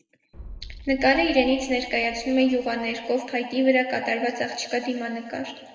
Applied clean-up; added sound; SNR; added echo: none; Boom; 19 dB; reverberation time 1.8 s.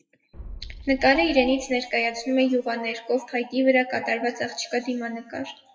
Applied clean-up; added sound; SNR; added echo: classical method WPE with log-MMSE.